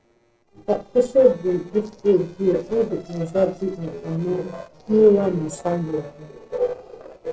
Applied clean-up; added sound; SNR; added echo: neural separator model SepFormer DNS4.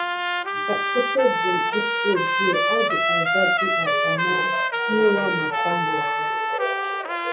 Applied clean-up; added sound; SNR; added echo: none; Trumpet; -4 dB; reverberation time 0.3 s.